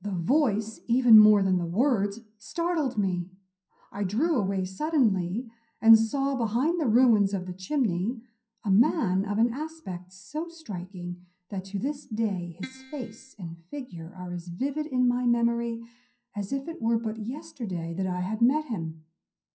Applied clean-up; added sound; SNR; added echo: classical method WPE with log-MMSE.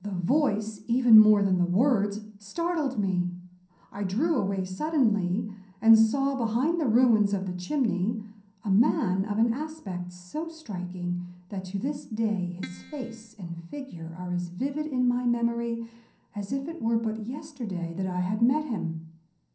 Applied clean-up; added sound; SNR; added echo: none; Keyboard (musical); 18 dB; reverberation time 0.6 s.